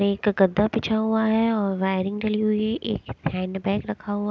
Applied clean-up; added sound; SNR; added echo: none; none; none; none.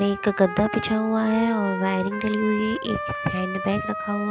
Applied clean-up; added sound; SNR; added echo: none; Trumpet; 8 dB; none.